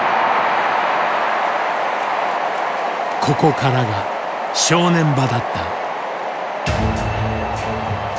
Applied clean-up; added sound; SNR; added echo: none; none; none; none.